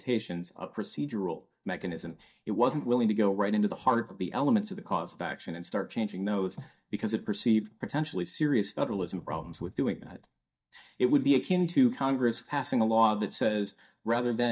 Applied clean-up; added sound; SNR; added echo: neural mask model DeepFilterNet 3.